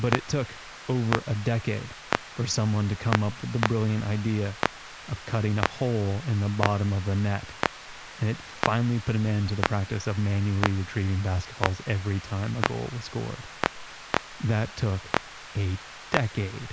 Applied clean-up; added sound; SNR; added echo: none; Clock; 6 dB; none.